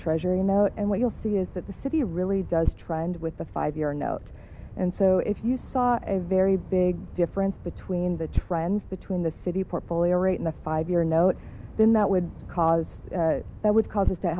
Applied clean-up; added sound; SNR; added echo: none; Bird vocalization, bird call, bird song; 11 dB; none.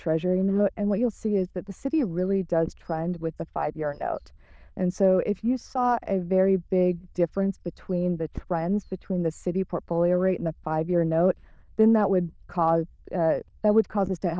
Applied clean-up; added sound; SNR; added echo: neural diffusion model UNIVERSE++.